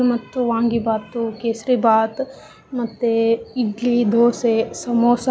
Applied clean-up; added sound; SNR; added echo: none; none; none; none.